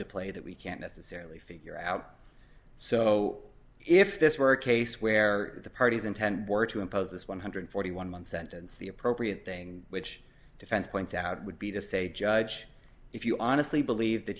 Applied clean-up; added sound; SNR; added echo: none; none; none; none.